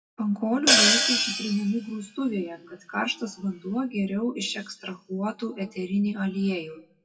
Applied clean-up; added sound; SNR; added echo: classical method WPE with log-MMSE.